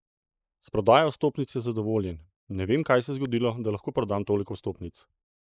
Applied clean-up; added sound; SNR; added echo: neural mask model Resemble Enhance denoiser.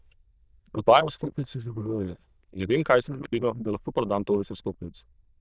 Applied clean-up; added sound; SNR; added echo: neural diffusion model UNIVERSE++.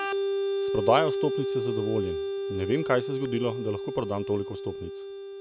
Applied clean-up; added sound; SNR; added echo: none; Organ; 1 dB; none.